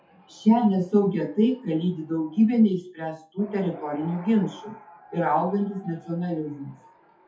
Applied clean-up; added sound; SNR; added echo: classical method WPE with log-MMSE.